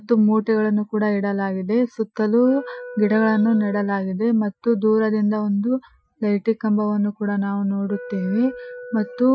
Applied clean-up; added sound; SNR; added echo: classical method Wiener filter.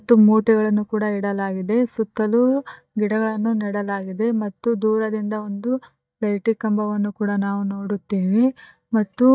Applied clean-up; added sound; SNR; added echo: neural mask model DeepFilterNet 3.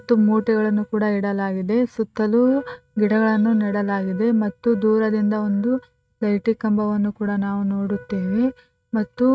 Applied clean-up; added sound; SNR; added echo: neural mask model RNNoise.